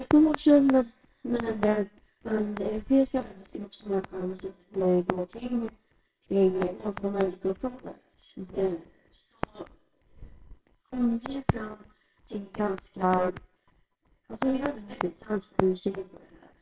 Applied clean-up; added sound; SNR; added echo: neural separator model SepFormer WHAMR!.